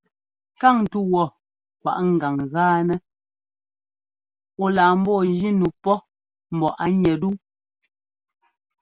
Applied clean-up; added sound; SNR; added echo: none; none; none; none.